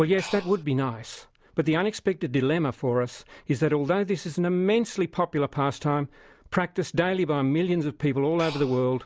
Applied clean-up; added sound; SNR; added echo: none; Breathing; 14 dB; none.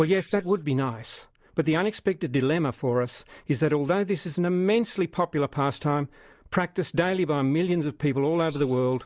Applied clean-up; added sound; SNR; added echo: neural mask model Resemble Enhance denoiser.